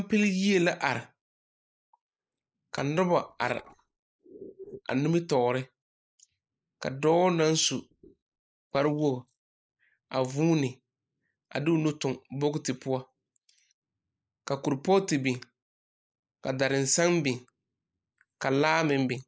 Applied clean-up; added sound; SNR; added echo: neural mask model Resemble Enhance denoiser.